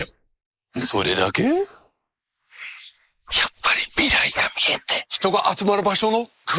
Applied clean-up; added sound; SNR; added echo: neural mask model Resemble Enhance denoiser.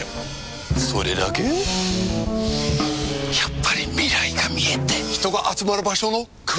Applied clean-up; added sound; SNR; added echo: none; none; none; none.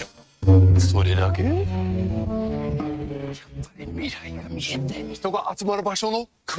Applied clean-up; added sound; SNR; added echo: neural mask model RNNoise.